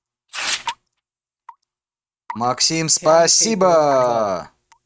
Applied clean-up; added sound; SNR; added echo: neural mask model RNNoise.